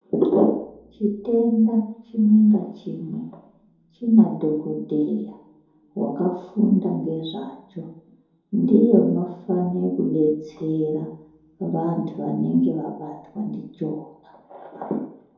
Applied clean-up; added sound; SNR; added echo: none; none; none; reverberation time 2.6 s.